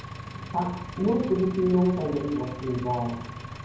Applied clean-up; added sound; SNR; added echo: none; Engine; 11 dB; reverberation time 0.9 s.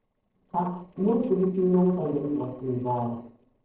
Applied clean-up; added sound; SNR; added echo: neural separator model SepFormer DNS4.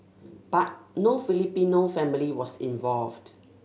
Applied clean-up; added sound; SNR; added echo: none; none; none; none.